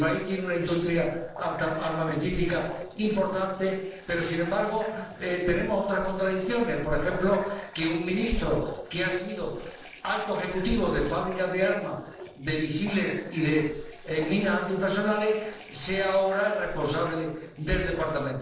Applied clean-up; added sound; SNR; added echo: neural separator model SepFormer DNS4.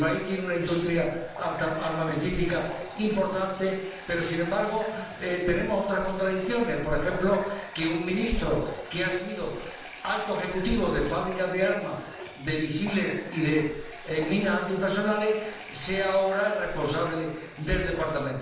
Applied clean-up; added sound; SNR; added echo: none; Water tap, faucet; 16 dB; reverberation time 0.7 s.